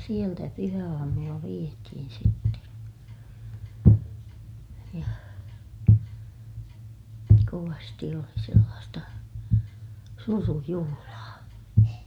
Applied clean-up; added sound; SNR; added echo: none; none; none; none.